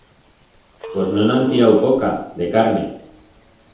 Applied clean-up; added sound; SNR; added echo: none; Telephone; 16 dB; reverberation time 0.8 s.